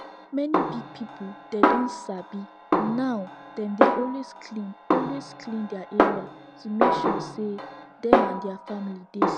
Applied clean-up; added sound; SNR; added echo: none; Snare drum; -5 dB; none.